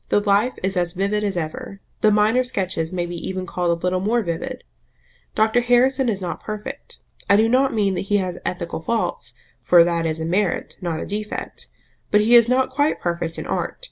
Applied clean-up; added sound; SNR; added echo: none; none; none; none.